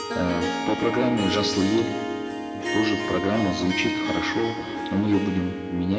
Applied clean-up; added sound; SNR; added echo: none; Harp; 3 dB; reverberation time 2.8 s.